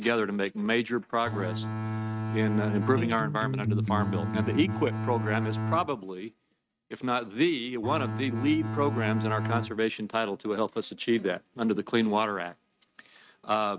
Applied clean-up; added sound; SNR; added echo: neural mask model RNNoise.